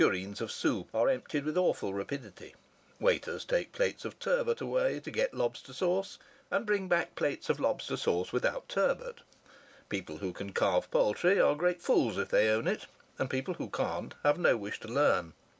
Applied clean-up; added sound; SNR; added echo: none; none; none; none.